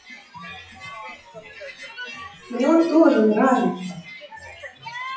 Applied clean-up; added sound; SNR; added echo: classical method WPE with log-MMSE.